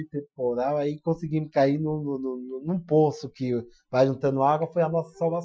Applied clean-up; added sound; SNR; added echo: classical method Wiener filter.